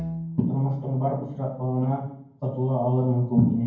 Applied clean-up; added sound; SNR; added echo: none; Bowed string instrument; 15 dB; reverberation time 0.9 s.